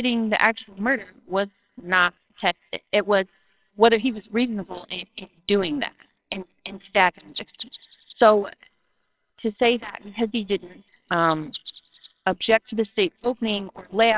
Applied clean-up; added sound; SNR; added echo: neural separator model SepFormer WHAMR!.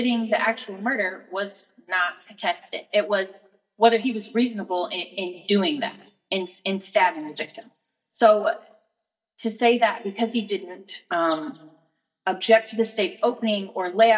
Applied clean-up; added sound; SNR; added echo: neural mask model DeepFilterNet 3.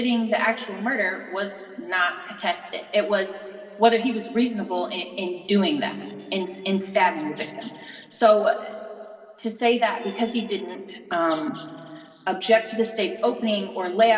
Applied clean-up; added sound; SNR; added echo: neural separator model SepFormer DNS4.